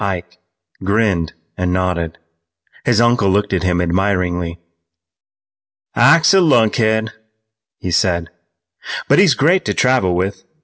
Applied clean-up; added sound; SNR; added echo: none; none; none; none.